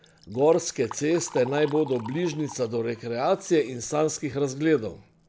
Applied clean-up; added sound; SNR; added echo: none; Liquid; 20 dB; none.